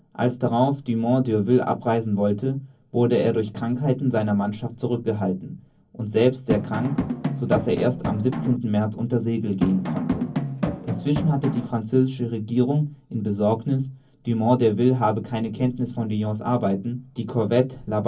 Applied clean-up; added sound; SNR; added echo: none; Drum; 4 dB; reverberation time 0.3 s.